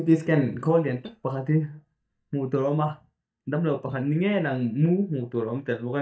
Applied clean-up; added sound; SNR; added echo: neural mask model DeepFilterNet 3.